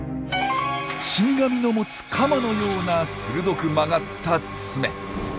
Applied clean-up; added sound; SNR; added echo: none; Writing; 12 dB; none.